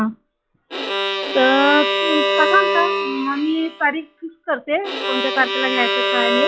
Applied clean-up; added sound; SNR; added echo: classical method log-MMSE.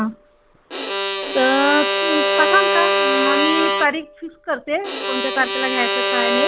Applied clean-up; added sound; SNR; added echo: none; Bowed string instrument; -2 dB; none.